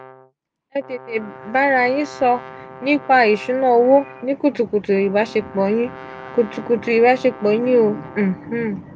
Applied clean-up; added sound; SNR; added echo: none; Brass instrument; 19 dB; none.